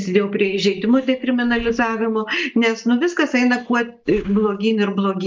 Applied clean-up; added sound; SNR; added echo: neural mask model DeepFilterNet 3.